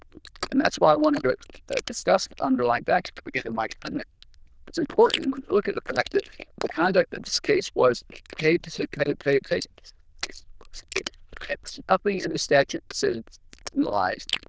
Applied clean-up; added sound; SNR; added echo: neural diffusion model UNIVERSE++.